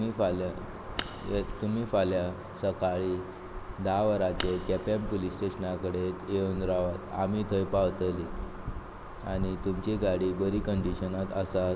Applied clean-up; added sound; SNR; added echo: none; Fire; 11 dB; none.